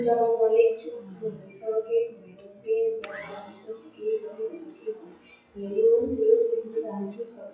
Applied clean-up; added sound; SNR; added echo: classical method WPE with log-MMSE.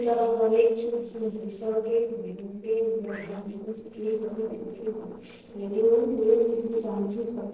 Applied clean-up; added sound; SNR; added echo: neural separator model SepFormer DNS4.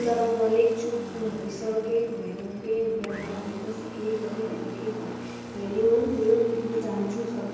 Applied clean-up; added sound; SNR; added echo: none; Engine; 11 dB; reverberation time 1.1 s.